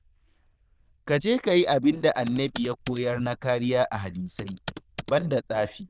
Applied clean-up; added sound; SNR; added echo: neural diffusion model UNIVERSE++.